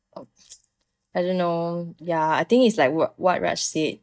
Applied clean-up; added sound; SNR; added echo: neural mask model DeepFilterNet 3.